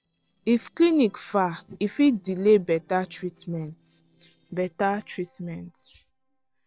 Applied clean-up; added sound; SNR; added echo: neural separator model SepFormer DNS4.